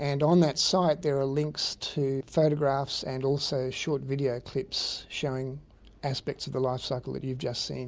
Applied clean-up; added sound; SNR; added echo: none; none; none; none.